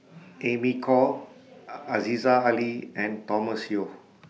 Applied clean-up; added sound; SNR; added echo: none; none; none; none.